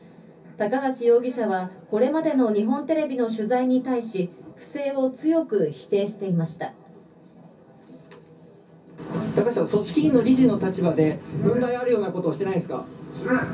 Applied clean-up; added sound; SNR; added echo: none; none; none; reverberation time 0.3 s.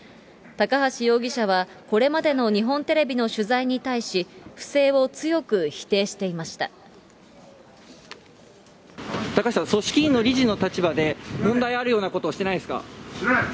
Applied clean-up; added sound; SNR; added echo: none; none; none; none.